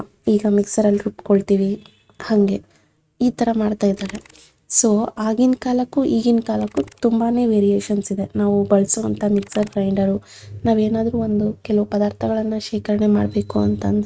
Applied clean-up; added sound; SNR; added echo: neural mask model RNNoise.